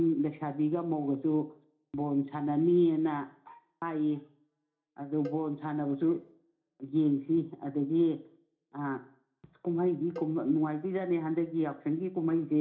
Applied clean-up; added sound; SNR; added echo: none; Cowbell; 19 dB; reverberation time 0.4 s.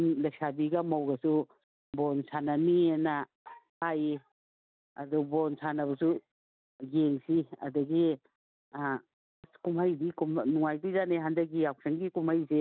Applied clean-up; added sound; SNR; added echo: none; none; none; none.